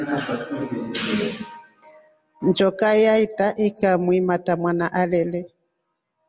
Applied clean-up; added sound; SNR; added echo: none; none; none; none.